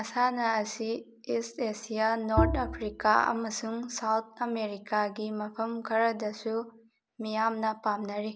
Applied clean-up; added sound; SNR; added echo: none; Bowed string instrument; 3 dB; none.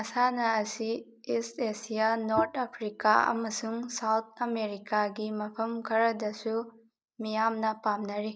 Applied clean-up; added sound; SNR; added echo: neural mask model DeepFilterNet 3.